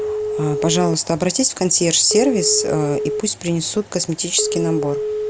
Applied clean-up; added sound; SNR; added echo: none; Telephone; 5 dB; none.